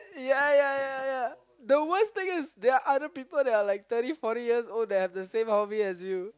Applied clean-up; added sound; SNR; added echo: none; none; none; none.